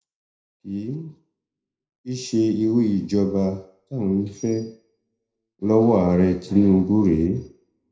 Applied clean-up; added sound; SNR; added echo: none; none; none; reverberation time 0.4 s.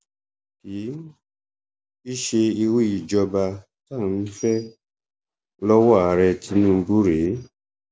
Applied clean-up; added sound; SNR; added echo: none; none; none; none.